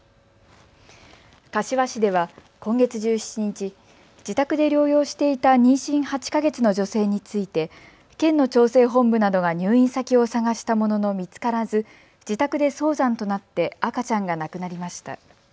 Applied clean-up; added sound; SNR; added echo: none; none; none; none.